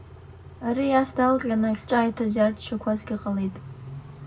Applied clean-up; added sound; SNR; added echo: none; Idling / Accelerating, revving, vroom / Car; 17 dB; reverberation time 0.4 s.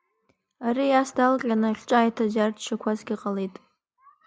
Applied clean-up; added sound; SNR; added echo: none; none; none; none.